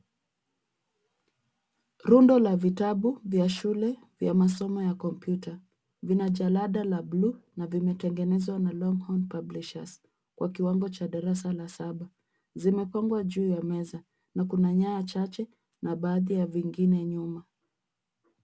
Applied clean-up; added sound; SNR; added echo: none; none; none; none.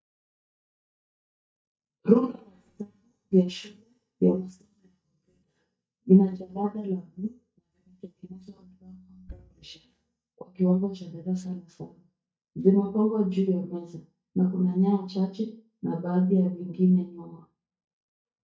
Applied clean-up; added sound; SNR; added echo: neural mask model DeepFilterNet 3.